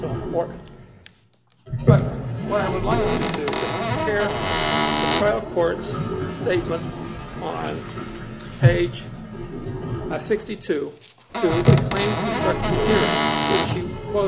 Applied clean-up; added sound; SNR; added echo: none; Squeak / Cupboard open or close + Toilet flush; -4 dB; none.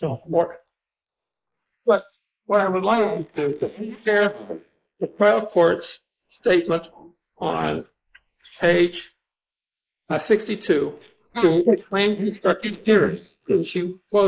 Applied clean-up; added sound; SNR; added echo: neural mask model Resemble Enhance denoiser.